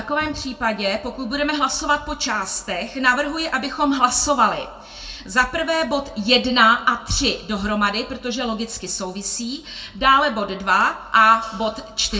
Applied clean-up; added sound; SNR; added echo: none; none; none; reverberation time 0.2 s.